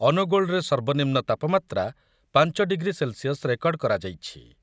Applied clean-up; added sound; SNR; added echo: none; none; none; none.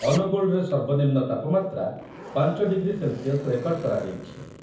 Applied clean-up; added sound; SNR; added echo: none; Zipper (clothing); 18 dB; reverberation time 0.7 s.